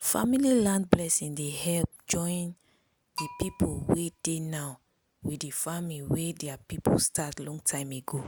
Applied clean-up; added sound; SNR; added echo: none; Bell; 18 dB; none.